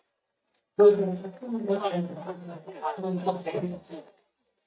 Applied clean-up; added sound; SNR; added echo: neural mask model DeepFilterNet 3.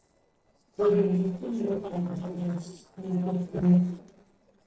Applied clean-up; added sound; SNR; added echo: neural separator model SepFormer DNS4.